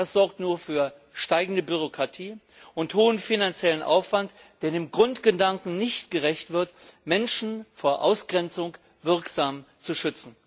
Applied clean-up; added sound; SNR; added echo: none; none; none; none.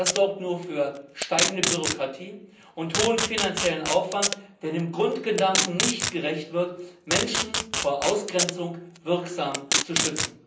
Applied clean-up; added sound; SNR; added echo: none; Packing tape, duct tape; 2 dB; reverberation time 0.6 s.